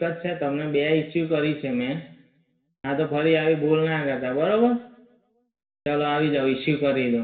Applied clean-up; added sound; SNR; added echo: none; none; none; reverberation time 0.7 s.